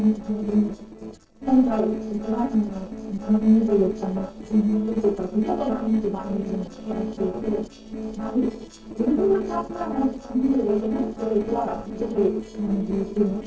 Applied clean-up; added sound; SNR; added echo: neural separator model SepFormer DNS4.